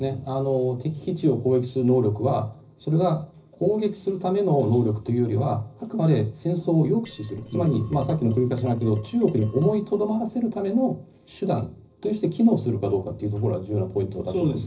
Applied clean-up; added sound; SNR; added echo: neural separator model SepFormer DNS4.